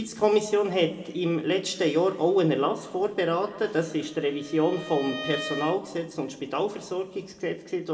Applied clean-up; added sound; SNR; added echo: none; Bowed string instrument; 14 dB; reverberation time 1.7 s.